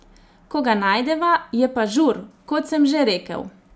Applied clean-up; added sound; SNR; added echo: none; none; none; none.